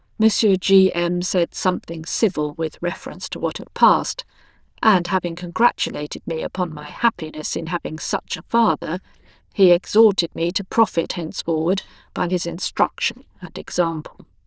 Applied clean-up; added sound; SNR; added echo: neural diffusion model UNIVERSE++.